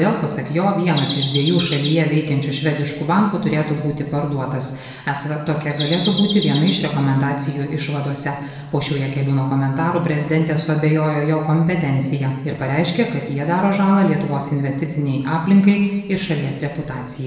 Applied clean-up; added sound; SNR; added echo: none; Bird vocalization, bird call, bird song; 6 dB; reverberation time 1.2 s.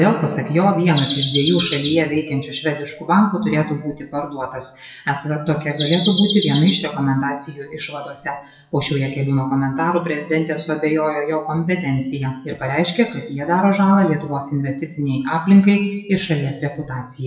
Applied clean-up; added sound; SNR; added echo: classical method WPE with log-MMSE.